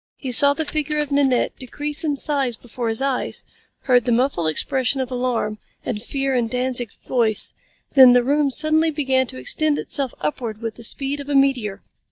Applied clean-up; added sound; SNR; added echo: neural mask model DeepFilterNet 3.